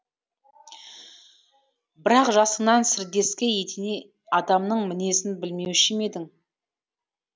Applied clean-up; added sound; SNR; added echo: none; none; none; none.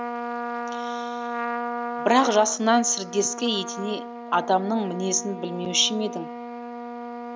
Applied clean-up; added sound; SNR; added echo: none; Trumpet; 7 dB; none.